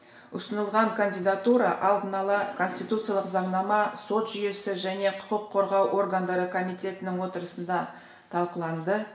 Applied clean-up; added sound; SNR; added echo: none; none; none; reverberation time 0.6 s.